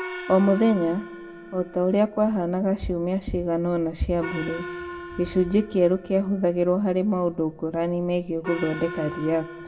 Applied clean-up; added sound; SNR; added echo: none; Gong; 14 dB; reverberation time 1.4 s.